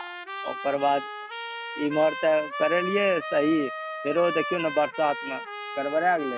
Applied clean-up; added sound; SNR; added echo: none; Trumpet; 8 dB; none.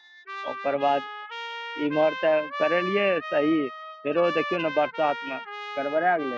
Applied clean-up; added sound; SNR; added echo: classical method spectral subtraction.